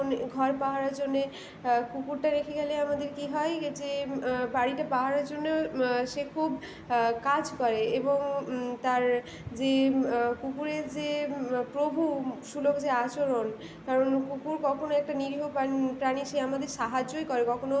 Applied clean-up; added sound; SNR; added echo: none; none; none; none.